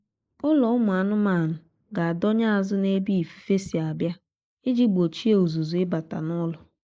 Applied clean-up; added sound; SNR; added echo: neural mask model Resemble Enhance denoiser.